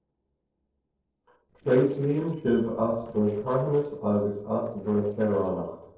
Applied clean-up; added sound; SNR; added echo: neural separator model SepFormer DNS4.